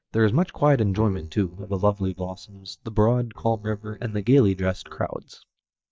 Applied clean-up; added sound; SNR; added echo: neural mask model DeepFilterNet 3.